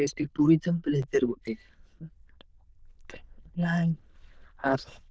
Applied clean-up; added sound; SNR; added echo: neural diffusion model UNIVERSE++.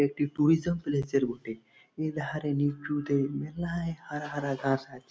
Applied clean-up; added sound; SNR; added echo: none; none; none; none.